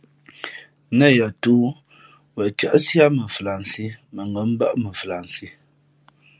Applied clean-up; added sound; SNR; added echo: none; none; none; none.